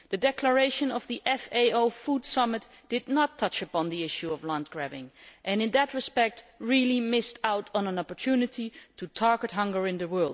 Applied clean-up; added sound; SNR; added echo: none; none; none; none.